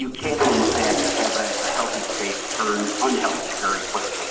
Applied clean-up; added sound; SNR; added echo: none; Toilet flush; 1 dB; reverberation time 2.0 s.